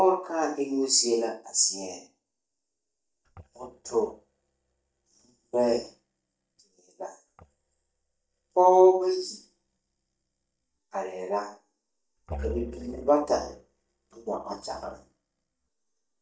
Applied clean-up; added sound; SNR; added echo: neural mask model DeepFilterNet 3.